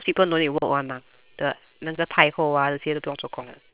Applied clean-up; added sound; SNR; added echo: neural separator model SepFormer WHAM!.